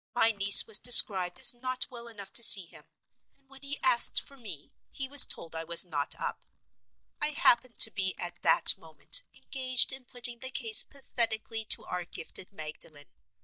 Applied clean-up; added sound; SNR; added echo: neural mask model DeepFilterNet 3.